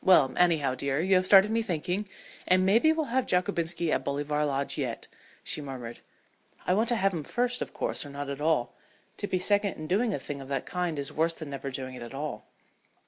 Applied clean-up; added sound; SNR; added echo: none; none; none; none.